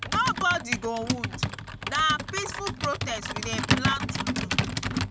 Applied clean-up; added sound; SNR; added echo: none; Computer keyboard; -1 dB; none.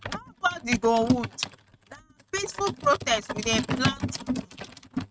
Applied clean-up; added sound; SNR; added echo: neural mask model RNNoise.